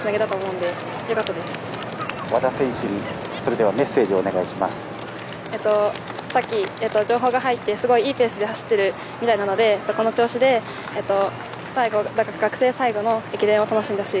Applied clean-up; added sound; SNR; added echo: none; none; none; none.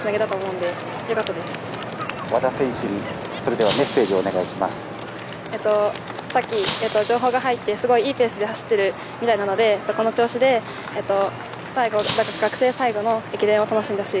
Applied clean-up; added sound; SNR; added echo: none; Shatter; 9 dB; none.